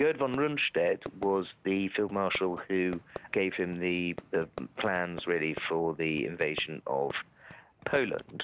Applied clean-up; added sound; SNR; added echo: none; Fireworks; 17 dB; none.